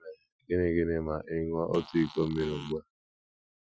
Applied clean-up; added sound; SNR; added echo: classical method Wiener filter.